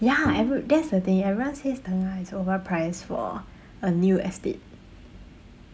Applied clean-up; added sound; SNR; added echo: none; Bowed string instrument; 7 dB; none.